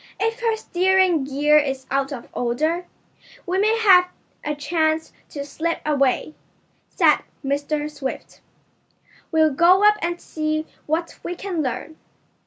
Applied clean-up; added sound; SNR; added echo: none; none; none; none.